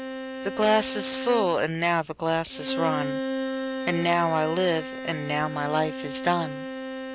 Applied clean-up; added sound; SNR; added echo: none; Bowed string instrument; 6 dB; none.